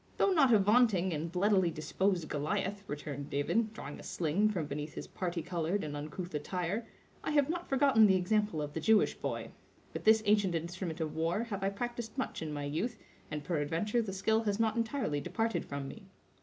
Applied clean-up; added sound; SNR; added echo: none; none; none; none.